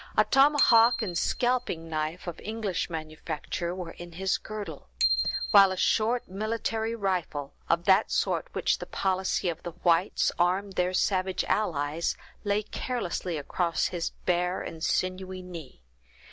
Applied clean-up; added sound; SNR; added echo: none; Bicycle bell; 8 dB; none.